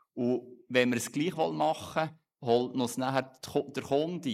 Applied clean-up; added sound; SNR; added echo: neural mask model Resemble Enhance denoiser.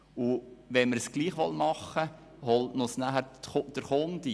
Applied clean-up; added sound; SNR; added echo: none; none; none; none.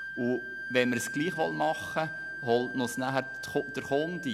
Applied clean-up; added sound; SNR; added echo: none; Wind instrument, woodwind instrument; 8 dB; none.